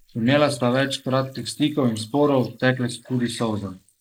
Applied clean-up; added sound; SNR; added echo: neural mask model Resemble Enhance denoiser.